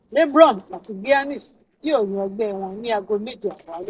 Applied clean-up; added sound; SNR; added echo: neural separator model SepFormer DNS4.